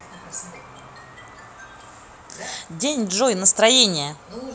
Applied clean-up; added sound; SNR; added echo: none; none; none; none.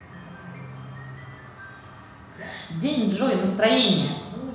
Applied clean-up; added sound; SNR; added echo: none; none; none; reverberation time 1.1 s.